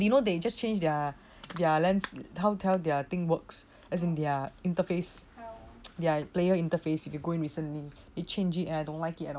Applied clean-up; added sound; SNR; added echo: none; none; none; none.